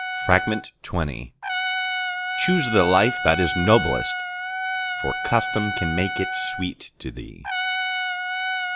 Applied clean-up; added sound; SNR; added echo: none; Trumpet; 3 dB; none.